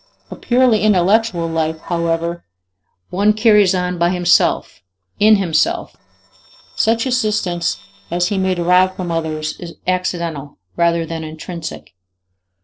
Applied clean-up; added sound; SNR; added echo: neural separator model SepFormer DNS4.